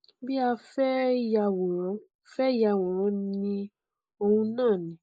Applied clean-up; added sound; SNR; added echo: neural mask model Resemble Enhance denoiser.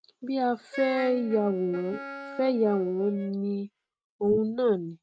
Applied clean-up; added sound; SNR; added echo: neural mask model RNNoise.